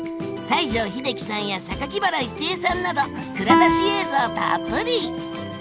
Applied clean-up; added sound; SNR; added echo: none; Guitar; 2 dB; none.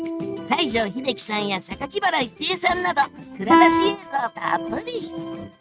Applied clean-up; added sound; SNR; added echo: neural mask model RNNoise.